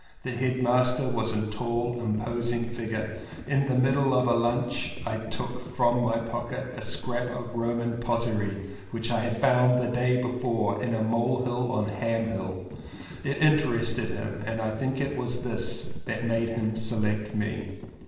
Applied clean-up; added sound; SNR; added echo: none; Livestock, farm animals, working animals; 17 dB; reverberation time 1.1 s.